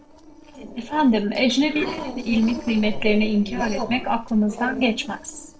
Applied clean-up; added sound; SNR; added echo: neural separator model SepFormer DNS4.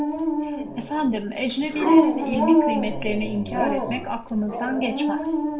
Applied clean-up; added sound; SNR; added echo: none; Dog; -4 dB; reverberation time 0.7 s.